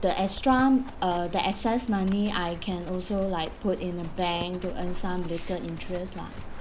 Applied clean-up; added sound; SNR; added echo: none; Livestock, farm animals, working animals; 9 dB; none.